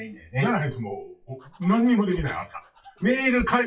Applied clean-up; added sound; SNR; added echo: classical method WPE with log-MMSE.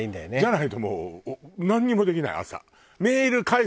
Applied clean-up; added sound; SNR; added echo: none; none; none; none.